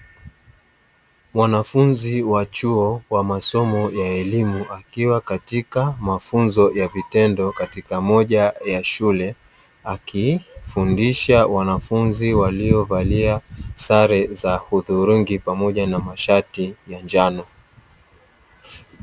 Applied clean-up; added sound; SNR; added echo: none; none; none; none.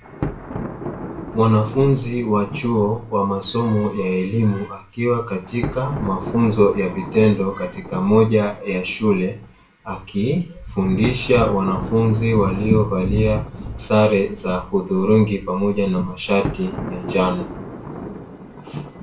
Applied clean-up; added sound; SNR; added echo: none; Thunder; 13 dB; reverberation time 0.3 s.